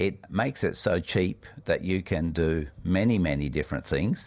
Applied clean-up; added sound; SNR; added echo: none; none; none; none.